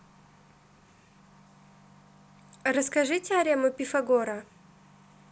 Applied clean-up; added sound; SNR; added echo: none; none; none; none.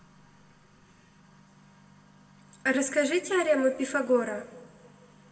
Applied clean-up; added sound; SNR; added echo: none; none; none; reverberation time 2.0 s.